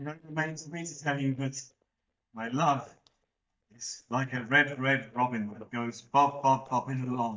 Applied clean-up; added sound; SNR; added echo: neural mask model DeepFilterNet 3.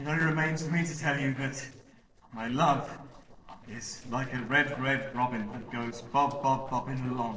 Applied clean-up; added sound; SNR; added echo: neural separator model SepFormer DNS4.